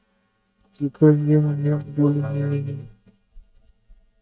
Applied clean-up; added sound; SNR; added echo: neural mask model DeepFilterNet 3.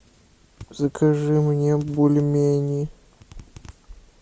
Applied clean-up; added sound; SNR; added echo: none; none; none; none.